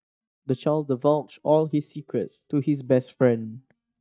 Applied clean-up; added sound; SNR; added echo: neural mask model DeepFilterNet 3.